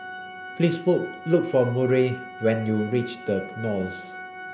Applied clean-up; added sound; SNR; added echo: none; Organ; 14 dB; none.